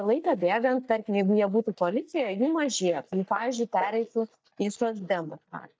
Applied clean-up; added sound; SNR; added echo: neural mask model DeepFilterNet 3.